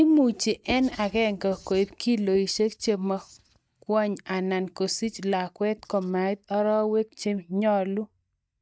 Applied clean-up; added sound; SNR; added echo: neural mask model DeepFilterNet 3.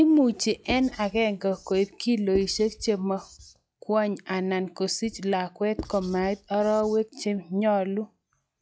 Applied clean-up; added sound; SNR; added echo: classical method log-MMSE.